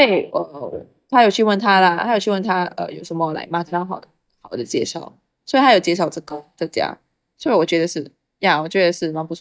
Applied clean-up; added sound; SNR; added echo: neural mask model DeepFilterNet 3.